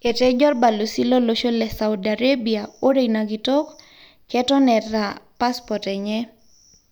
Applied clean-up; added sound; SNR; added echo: none; none; none; none.